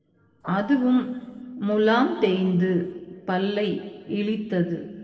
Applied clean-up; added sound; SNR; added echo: neural separator model SepFormer DNS4.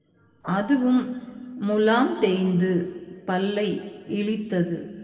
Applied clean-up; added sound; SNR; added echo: none; Printer / Engine; 19 dB; reverberation time 1.7 s.